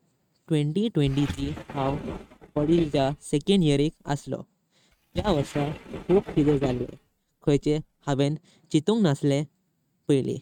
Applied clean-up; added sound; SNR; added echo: neural mask model RNNoise.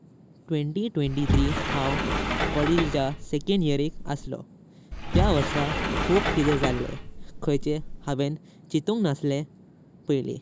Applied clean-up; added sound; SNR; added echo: none; Sliding door; 0 dB; none.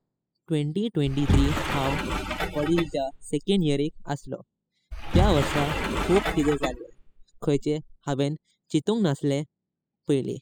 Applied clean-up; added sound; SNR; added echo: classical method spectral subtraction.